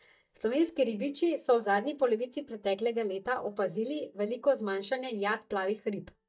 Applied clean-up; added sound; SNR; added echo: neural mask model DeepFilterNet 3.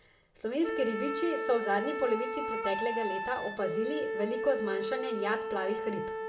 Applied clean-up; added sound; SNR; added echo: none; Wind instrument, woodwind instrument; 2 dB; reverberation time 0.8 s.